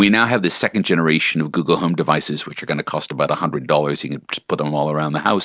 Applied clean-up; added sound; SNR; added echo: none; none; none; none.